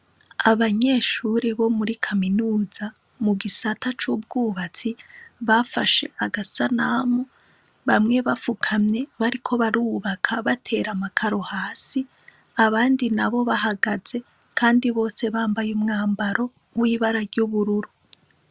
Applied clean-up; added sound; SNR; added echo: none; none; none; none.